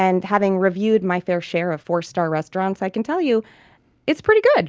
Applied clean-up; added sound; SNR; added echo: none; none; none; none.